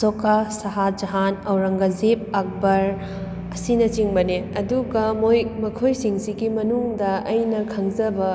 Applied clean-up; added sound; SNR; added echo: none; none; none; none.